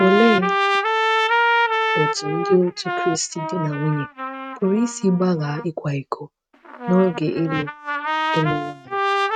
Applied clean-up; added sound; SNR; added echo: neural mask model RNNoise.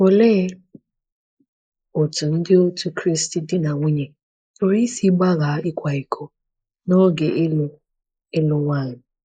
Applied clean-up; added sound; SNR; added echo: neural mask model Resemble Enhance denoiser.